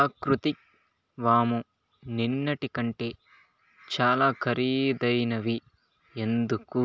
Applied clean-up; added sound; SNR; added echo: none; none; none; none.